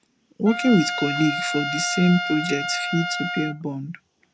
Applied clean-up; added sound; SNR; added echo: none; Trumpet; 5 dB; none.